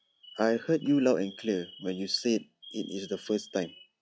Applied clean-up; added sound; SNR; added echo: classical method log-MMSE.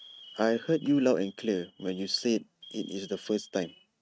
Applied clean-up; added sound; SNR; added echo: neural mask model RNNoise.